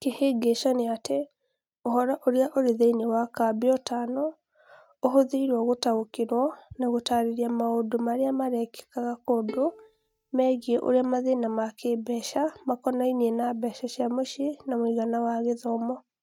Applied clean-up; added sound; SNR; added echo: neural mask model RNNoise.